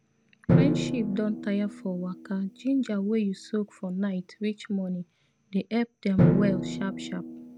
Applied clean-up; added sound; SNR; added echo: none; Drum; 0 dB; none.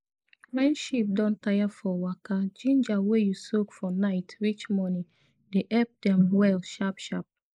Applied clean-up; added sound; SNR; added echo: neural mask model Resemble Enhance denoiser.